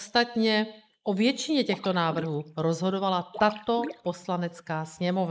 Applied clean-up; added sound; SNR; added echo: neural mask model Resemble Enhance denoiser.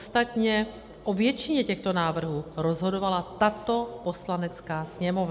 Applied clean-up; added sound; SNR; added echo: none; none; none; none.